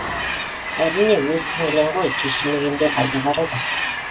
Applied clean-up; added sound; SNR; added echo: none; Train; 5 dB; reverberation time 1.8 s.